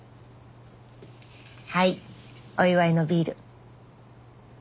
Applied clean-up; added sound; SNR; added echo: none; none; none; none.